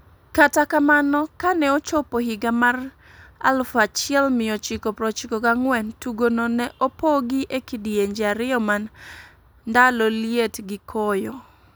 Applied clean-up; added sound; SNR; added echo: none; none; none; none.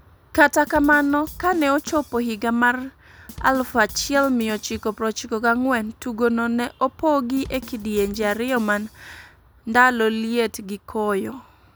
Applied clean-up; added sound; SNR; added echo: none; Drum kit; 19 dB; none.